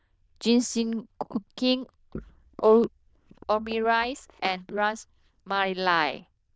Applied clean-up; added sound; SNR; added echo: neural diffusion model UNIVERSE++.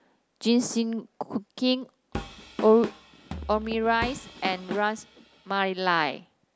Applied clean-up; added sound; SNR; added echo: none; Drum kit; 11 dB; none.